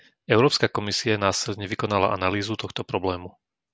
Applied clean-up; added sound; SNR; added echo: none; none; none; none.